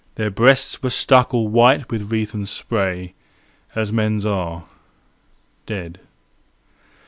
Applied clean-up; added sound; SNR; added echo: none; none; none; none.